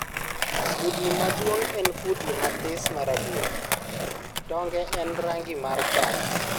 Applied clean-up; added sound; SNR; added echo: none; Skateboard; -2 dB; none.